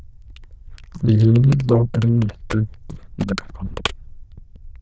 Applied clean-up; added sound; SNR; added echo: neural diffusion model UNIVERSE++.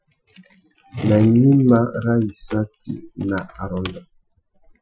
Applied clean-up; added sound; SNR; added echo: classical method Wiener filter.